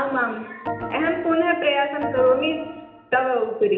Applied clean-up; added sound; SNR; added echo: none; Organ; 11 dB; reverberation time 0.8 s.